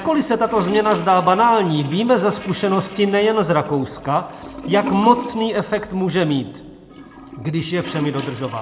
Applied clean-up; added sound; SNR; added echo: none; Toilet flush / Gurgling; 15 dB; reverberation time 1.6 s.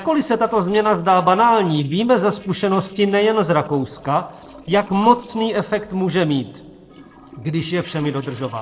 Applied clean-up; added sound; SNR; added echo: neural separator model SepFormer DNS4.